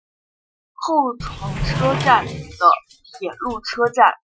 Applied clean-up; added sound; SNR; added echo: classical method Wiener filter.